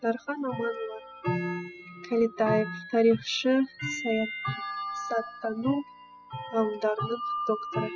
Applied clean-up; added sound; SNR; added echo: classical method spectral subtraction.